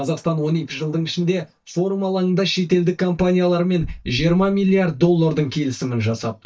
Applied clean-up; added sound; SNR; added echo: neural mask model DeepFilterNet 3.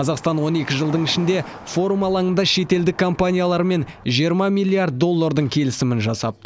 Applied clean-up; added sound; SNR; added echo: none; none; none; none.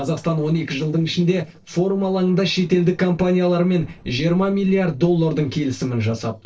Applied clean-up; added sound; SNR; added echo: neural separator model SepFormer DNS4.